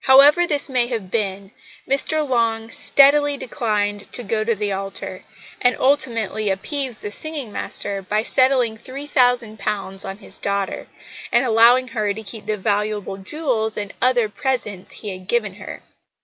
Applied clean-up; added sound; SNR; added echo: none; none; none; none.